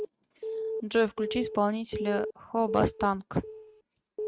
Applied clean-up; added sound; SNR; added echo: neural mask model RNNoise.